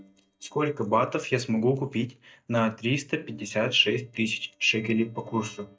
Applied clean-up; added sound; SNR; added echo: neural mask model DeepFilterNet 3.